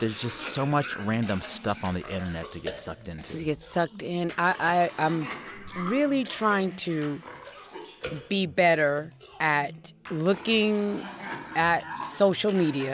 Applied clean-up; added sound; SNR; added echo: none; Cough; 14 dB; none.